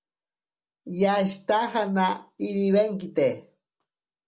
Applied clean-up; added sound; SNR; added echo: none; none; none; none.